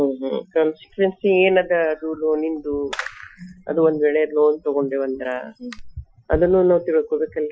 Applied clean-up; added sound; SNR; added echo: classical method Wiener filter.